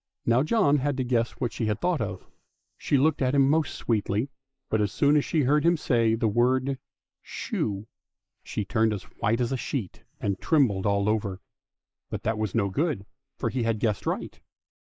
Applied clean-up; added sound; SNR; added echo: neural mask model Resemble Enhance denoiser.